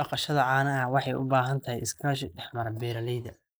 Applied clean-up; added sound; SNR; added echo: neural mask model Resemble Enhance denoiser.